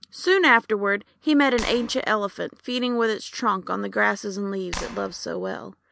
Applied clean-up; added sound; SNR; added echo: none; Clapping; 13 dB; none.